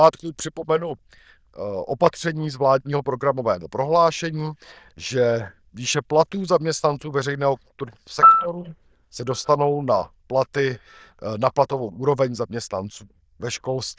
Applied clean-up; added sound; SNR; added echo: neural diffusion model UNIVERSE++.